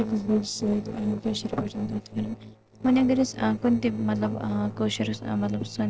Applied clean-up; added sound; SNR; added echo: neural separator model SepFormer DNS4.